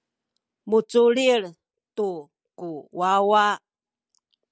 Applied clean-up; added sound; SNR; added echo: none; none; none; none.